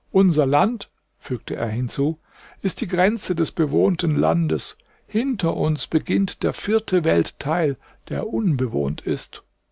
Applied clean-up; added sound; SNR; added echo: none; none; none; none.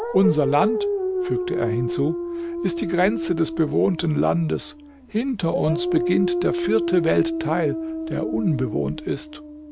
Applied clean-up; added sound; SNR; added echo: none; Dog; 3 dB; none.